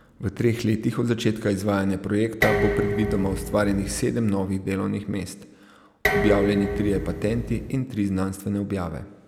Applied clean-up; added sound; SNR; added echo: none; Dishes, pots, and pans; 4 dB; none.